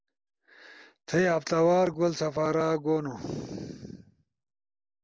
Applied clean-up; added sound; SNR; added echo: none; none; none; none.